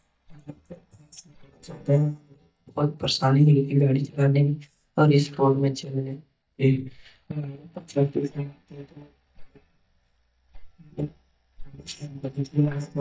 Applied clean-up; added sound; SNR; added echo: neural mask model DeepFilterNet 3.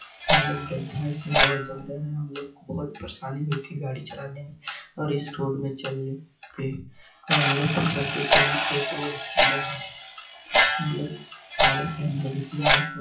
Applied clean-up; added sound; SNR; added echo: classical method WPE with log-MMSE.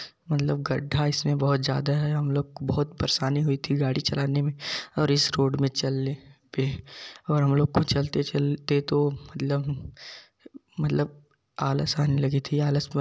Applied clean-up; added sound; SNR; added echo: none; none; none; none.